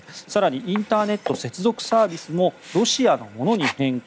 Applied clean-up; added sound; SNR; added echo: none; Sink (filling or washing); 14 dB; none.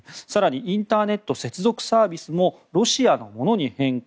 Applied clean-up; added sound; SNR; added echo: none; none; none; none.